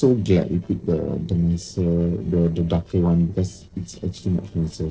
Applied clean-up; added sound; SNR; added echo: neural separator model SepFormer DNS4.